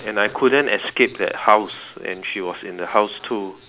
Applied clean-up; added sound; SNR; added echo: none; none; none; none.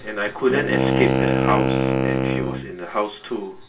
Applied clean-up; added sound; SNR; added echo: none; Wind instrument, woodwind instrument; -3 dB; reverberation time 0.2 s.